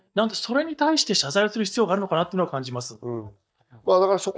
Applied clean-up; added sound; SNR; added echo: neural mask model DeepFilterNet 3.